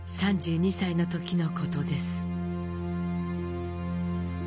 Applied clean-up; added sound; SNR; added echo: none; none; none; none.